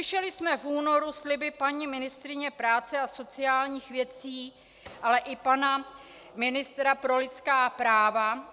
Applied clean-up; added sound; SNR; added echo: none; none; none; none.